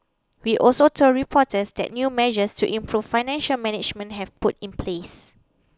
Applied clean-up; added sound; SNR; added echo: none; none; none; none.